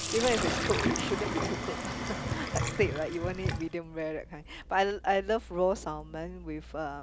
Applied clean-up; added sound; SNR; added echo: none; Sink (filling or washing); 2 dB; none.